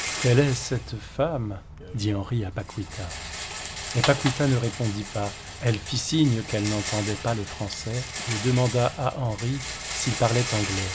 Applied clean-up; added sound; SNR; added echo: none; Rattle; 8 dB; none.